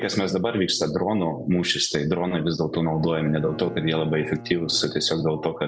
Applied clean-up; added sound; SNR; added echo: none; Bowed string instrument; 20 dB; none.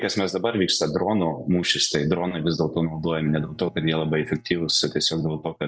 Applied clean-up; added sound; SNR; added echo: neural mask model DeepFilterNet 3.